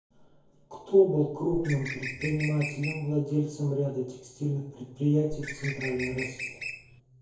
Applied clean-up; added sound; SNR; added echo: none; Bird; 9 dB; reverberation time 2.3 s.